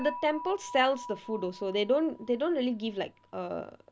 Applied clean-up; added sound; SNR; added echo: none; Dishes, pots, and pans / Chink, clink; 16 dB; none.